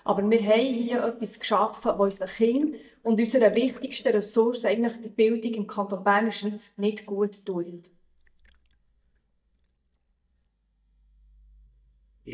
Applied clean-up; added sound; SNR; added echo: neural mask model DeepFilterNet 3.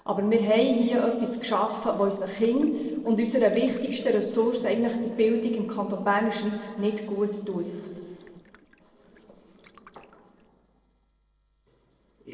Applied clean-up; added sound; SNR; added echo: neural separator model SepFormer DNS4.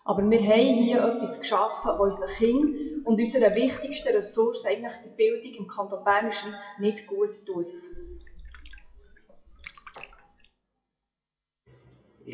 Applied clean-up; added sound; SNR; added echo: classical method WPE with log-MMSE.